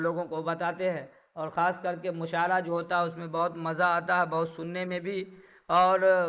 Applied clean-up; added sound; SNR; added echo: neural mask model Resemble Enhance denoiser.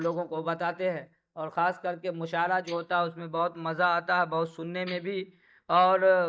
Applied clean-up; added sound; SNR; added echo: neural mask model DeepFilterNet 3.